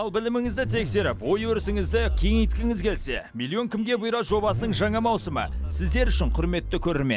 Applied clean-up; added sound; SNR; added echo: none; Zipper (clothing); 2 dB; none.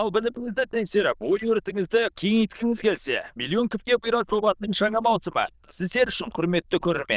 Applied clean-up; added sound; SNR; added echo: neural diffusion model UNIVERSE++.